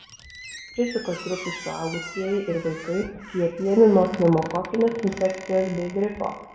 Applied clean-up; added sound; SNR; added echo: none; Squeak; 16 dB; reverberation time 0.8 s.